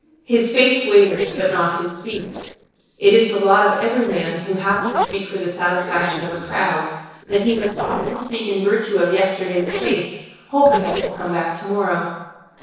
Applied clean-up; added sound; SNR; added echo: neural separator model SepFormer DNS4.